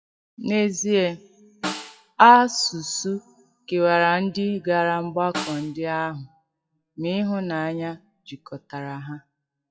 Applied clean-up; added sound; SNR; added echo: classical method WPE with log-MMSE.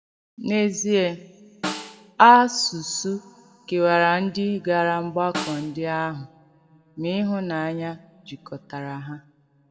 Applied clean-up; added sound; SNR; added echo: none; Snare drum; 14 dB; reverberation time 1.2 s.